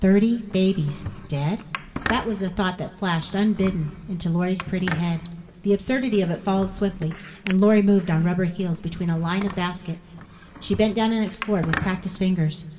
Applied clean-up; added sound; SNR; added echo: none; Squeak; 11 dB; reverberation time 2.3 s.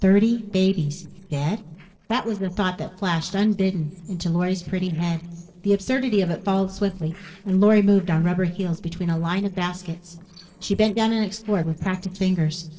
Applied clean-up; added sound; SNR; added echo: neural separator model SepFormer DNS4.